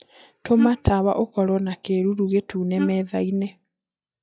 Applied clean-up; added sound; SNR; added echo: classical method log-MMSE.